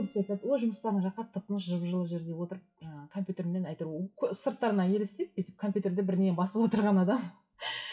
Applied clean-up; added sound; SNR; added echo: classical method WPE with log-MMSE.